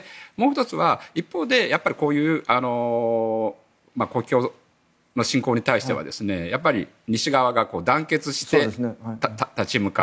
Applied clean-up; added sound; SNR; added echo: none; none; none; none.